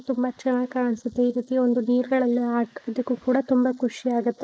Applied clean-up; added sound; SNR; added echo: neural mask model Resemble Enhance denoiser.